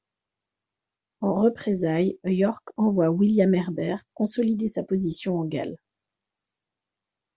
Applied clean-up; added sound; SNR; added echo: none; none; none; none.